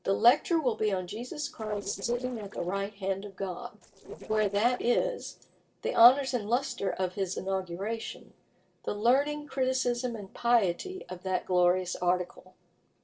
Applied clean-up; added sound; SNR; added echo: neural separator model SepFormer DNS4.